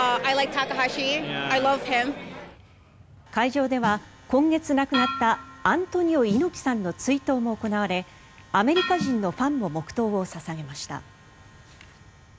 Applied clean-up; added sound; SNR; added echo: none; Snare drum; 15 dB; none.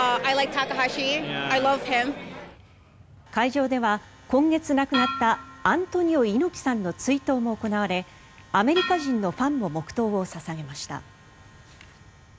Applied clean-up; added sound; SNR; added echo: none; none; none; none.